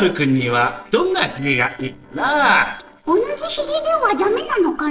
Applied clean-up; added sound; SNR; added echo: neural separator model SepFormer DNS4.